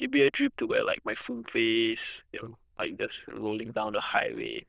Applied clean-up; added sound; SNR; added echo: neural diffusion model UNIVERSE++.